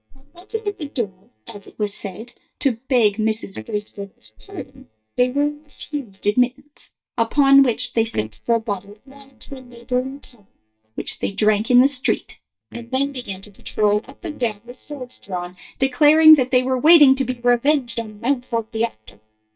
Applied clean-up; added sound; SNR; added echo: neural mask model DeepFilterNet 3.